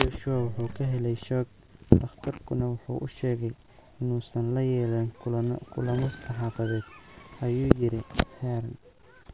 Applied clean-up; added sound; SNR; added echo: none; none; none; none.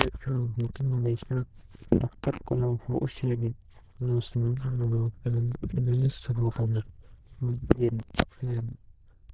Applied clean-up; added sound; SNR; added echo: neural diffusion model UNIVERSE++.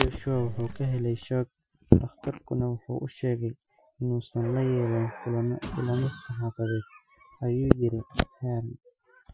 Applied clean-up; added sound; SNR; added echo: classical method Wiener filter.